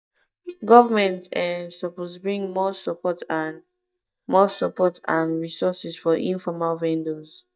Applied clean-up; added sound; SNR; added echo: neural mask model DeepFilterNet 3.